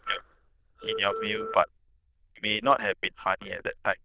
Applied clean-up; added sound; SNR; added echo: neural diffusion model UNIVERSE++.